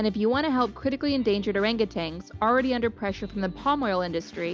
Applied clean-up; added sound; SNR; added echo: none; none; none; none.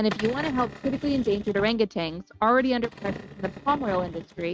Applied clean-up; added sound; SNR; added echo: neural mask model RNNoise.